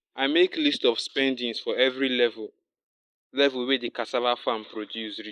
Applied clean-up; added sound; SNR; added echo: neural mask model Resemble Enhance denoiser.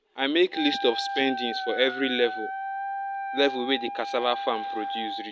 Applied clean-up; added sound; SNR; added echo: none; Wind instrument, woodwind instrument; 6 dB; none.